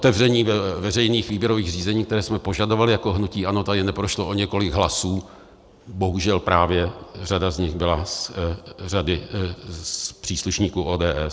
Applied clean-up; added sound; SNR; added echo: none; none; none; none.